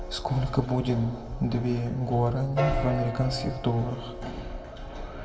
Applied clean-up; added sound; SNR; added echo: none; Piano; 10 dB; reverberation time 1.0 s.